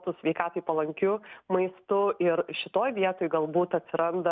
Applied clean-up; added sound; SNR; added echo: none; none; none; none.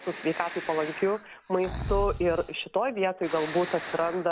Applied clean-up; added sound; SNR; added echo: none; Breathing; 8 dB; none.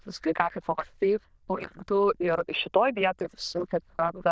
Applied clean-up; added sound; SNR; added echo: neural diffusion model UNIVERSE++.